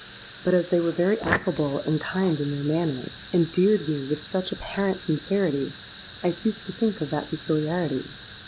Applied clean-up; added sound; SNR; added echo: none; Fire; 10 dB; none.